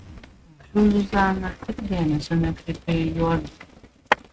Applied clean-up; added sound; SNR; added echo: neural mask model RNNoise.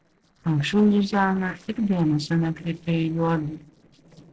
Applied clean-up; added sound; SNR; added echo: neural separator model SepFormer DNS4.